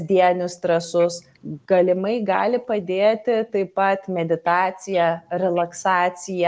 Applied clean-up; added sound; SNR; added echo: none; none; none; none.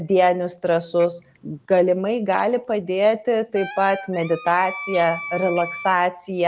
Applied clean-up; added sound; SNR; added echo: none; Wind instrument, woodwind instrument; 12 dB; none.